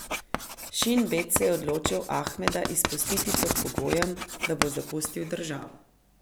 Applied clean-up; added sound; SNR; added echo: none; Writing; 3 dB; none.